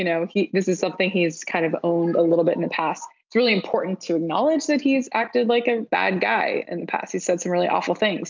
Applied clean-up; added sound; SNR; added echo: none; none; none; none.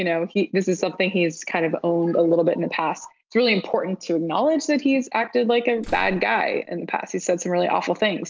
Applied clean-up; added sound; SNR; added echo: neural separator model SepFormer DNS4.